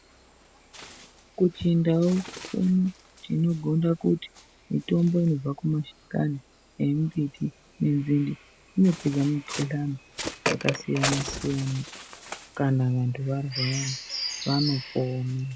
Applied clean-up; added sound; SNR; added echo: none; Bird; 11 dB; none.